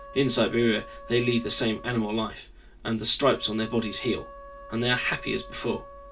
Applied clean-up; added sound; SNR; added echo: none; Wind instrument, woodwind instrument; 18 dB; reverberation time 0.2 s.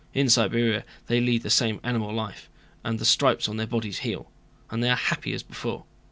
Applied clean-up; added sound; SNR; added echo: none; none; none; none.